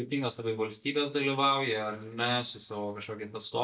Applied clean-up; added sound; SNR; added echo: neural mask model DeepFilterNet 3.